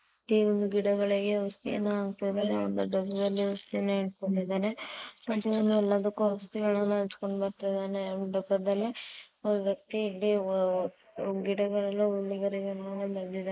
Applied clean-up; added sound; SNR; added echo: neural mask model Resemble Enhance denoiser.